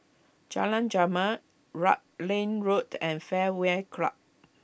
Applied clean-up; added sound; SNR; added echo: none; none; none; none.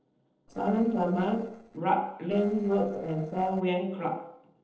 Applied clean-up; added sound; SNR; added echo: neural separator model SepFormer DNS4.